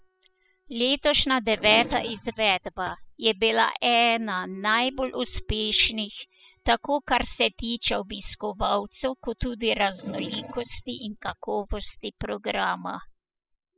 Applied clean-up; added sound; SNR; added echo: classical method spectral subtraction.